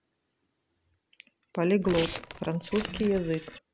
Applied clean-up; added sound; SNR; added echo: none; Printer + Crumpling, crinkling; 8 dB; none.